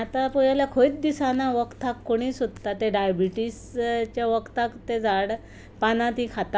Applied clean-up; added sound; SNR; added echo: none; none; none; none.